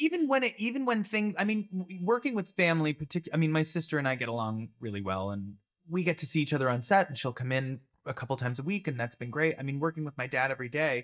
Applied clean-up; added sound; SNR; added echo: neural mask model DeepFilterNet 3.